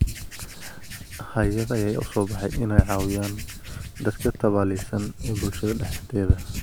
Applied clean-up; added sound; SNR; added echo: none; Writing; 2 dB; none.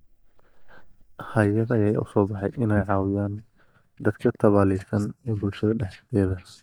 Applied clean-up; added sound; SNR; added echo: neural mask model DeepFilterNet 3.